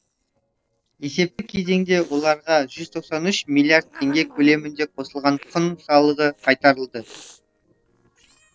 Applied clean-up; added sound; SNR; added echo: neural separator model SepFormer DNS4.